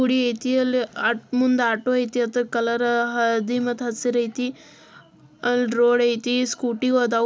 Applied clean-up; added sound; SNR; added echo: none; none; none; none.